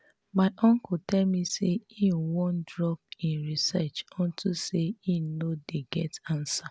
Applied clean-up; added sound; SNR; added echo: none; none; none; none.